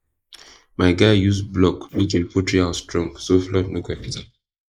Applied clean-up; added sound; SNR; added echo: neural mask model Resemble Enhance denoiser.